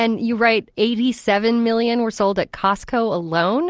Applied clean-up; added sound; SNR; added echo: none; none; none; none.